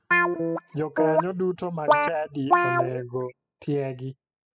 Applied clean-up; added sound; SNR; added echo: classical method spectral subtraction.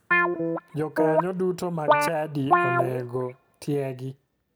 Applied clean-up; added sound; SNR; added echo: none; Guitar; -4 dB; none.